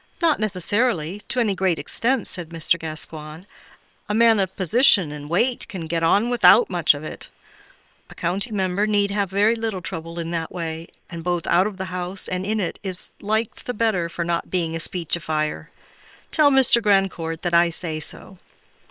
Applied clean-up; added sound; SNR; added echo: neural separator model SepFormer WHAM!.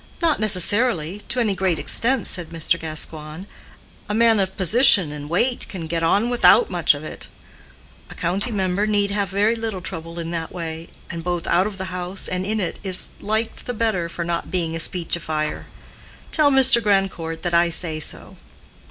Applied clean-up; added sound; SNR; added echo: none; Explosion; 17 dB; none.